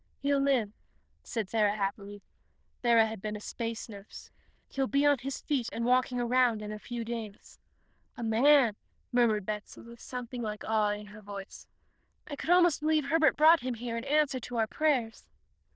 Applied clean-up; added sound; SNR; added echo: neural diffusion model UNIVERSE++.